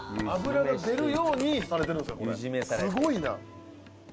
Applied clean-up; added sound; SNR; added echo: none; Telephone; 12 dB; none.